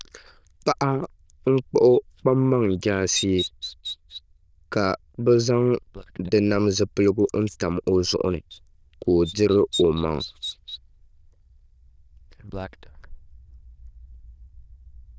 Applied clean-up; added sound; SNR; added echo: neural diffusion model UNIVERSE++.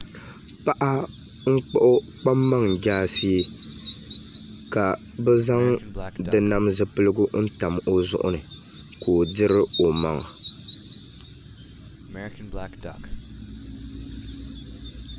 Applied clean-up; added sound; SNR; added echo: none; Bird vocalization, bird call, bird song; 13 dB; none.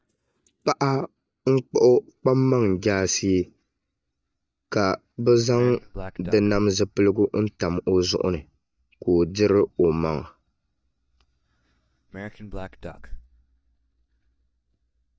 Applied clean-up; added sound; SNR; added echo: neural mask model DeepFilterNet 3.